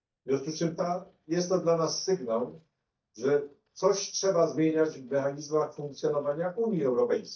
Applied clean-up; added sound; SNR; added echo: neural mask model DeepFilterNet 3.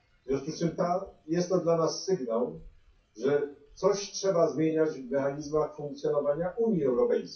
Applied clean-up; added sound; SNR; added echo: classical method WPE with log-MMSE.